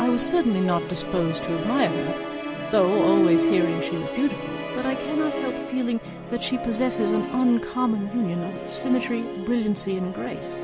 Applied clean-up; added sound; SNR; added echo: none; Musical instrument; 3 dB; none.